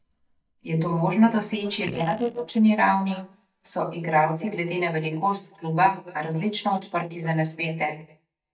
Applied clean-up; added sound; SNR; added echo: neural mask model DeepFilterNet 3.